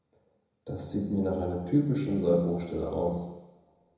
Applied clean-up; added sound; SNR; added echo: none; none; none; reverberation time 1.0 s.